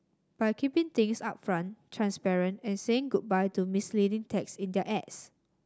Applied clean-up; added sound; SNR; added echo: none; none; none; none.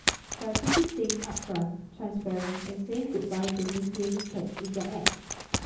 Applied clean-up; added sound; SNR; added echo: none; Zipper (clothing); 2 dB; reverberation time 0.7 s.